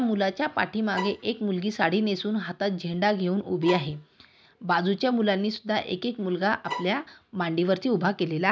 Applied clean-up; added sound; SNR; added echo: none; Bowed string instrument; 11 dB; none.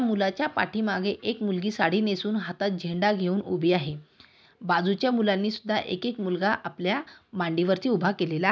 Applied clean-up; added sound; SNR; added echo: none; none; none; none.